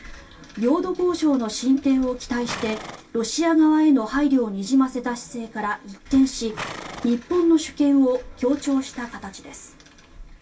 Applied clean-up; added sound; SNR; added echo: none; Livestock, farm animals, working animals; 20 dB; reverberation time 0.2 s.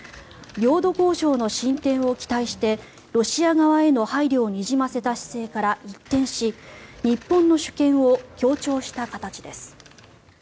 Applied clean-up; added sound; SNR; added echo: none; none; none; none.